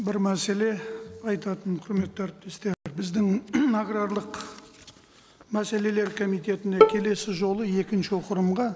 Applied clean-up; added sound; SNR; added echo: none; Bowed string instrument; -2 dB; none.